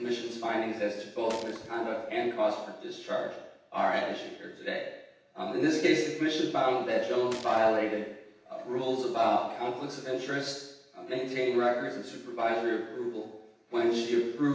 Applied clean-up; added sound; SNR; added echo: none; Gunshot, gunfire; 19 dB; reverberation time 0.9 s.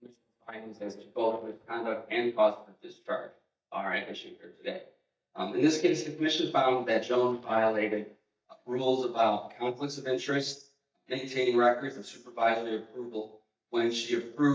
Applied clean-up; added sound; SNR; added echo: neural mask model DeepFilterNet 3.